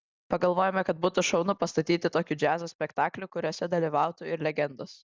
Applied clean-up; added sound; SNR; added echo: none; none; none; none.